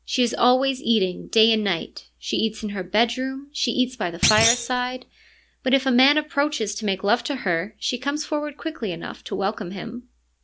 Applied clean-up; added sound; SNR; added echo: none; Thump, thud; 1 dB; none.